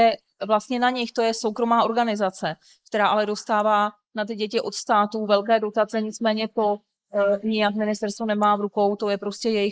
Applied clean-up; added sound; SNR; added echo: neural mask model Resemble Enhance denoiser.